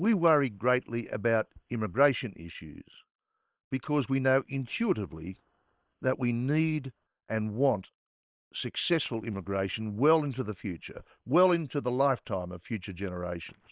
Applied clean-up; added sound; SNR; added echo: neural separator model SepFormer WHAM!.